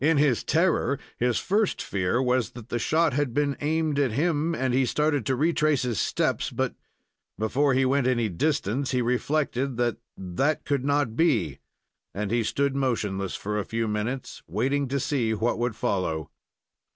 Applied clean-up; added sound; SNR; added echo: none; none; none; none.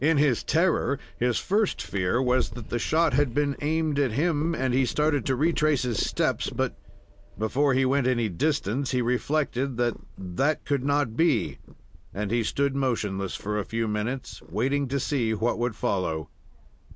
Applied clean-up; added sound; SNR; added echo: none; Purr; 12 dB; none.